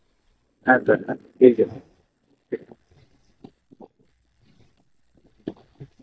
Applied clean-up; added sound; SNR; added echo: neural mask model DeepFilterNet 3.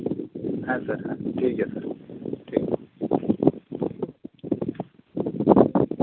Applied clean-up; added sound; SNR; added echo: none; none; none; none.